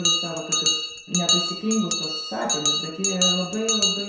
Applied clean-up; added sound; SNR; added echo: none; Bell; -4 dB; reverberation time 0.7 s.